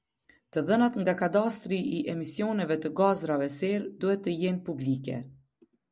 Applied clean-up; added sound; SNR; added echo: none; none; none; none.